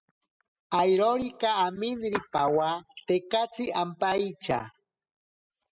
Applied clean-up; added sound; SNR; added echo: classical method spectral subtraction.